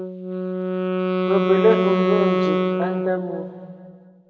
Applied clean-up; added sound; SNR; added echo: none; Wind instrument, woodwind instrument; -3 dB; reverberation time 2.0 s.